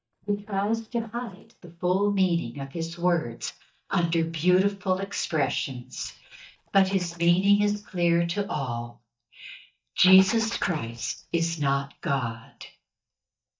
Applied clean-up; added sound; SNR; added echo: neural mask model DeepFilterNet 3.